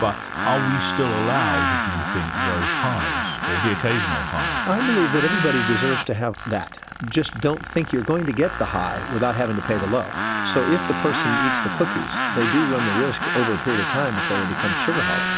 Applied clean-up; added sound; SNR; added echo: none; Tools; -1 dB; none.